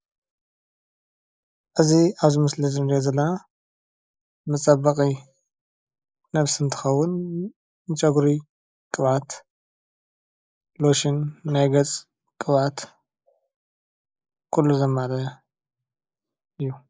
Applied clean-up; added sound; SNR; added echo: neural mask model Resemble Enhance denoiser.